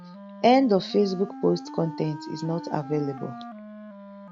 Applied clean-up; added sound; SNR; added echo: none; Wind instrument, woodwind instrument; 14 dB; none.